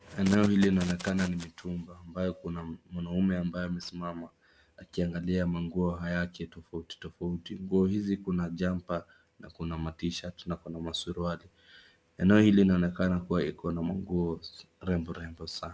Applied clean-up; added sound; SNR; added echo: none; none; none; none.